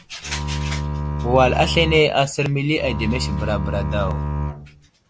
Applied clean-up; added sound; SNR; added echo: none; Bowed string instrument; 3 dB; none.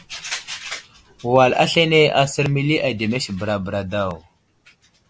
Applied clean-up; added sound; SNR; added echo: none; none; none; none.